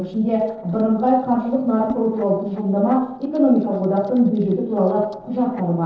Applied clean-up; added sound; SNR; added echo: neural separator model SepFormer DNS4.